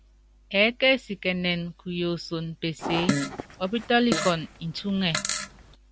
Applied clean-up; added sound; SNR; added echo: none; Fart; 4 dB; none.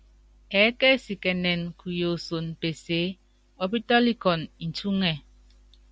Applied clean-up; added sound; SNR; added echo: none; none; none; none.